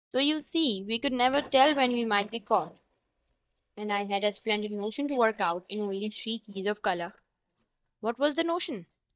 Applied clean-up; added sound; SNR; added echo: neural mask model DeepFilterNet 3.